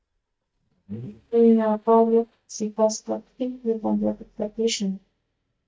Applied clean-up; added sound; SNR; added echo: neural mask model DeepFilterNet 3.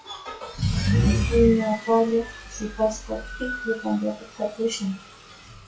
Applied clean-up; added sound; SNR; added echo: classical method WPE with log-MMSE.